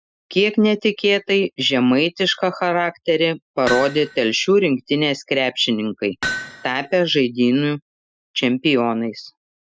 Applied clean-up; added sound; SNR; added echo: classical method Wiener filter.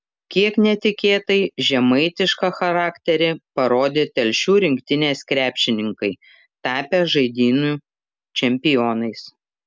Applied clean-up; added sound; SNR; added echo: none; none; none; none.